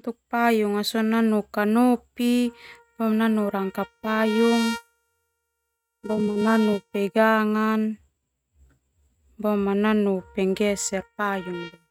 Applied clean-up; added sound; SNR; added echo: neural mask model RNNoise.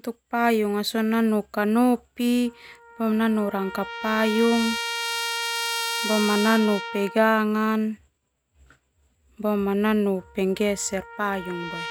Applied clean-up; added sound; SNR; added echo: none; Trumpet; 10 dB; none.